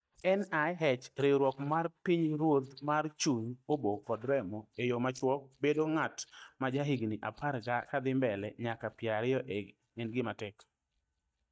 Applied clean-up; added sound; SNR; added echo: neural mask model DeepFilterNet 3.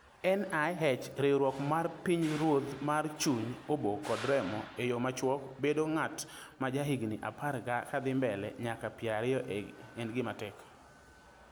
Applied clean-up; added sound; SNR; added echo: none; none; none; none.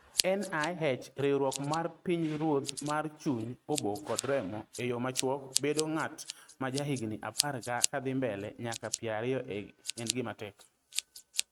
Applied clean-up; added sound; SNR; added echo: neural mask model RNNoise.